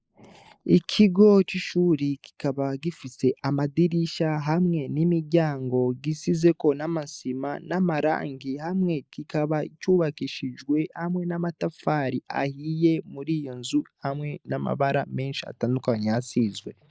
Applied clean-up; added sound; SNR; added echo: neural mask model Resemble Enhance denoiser.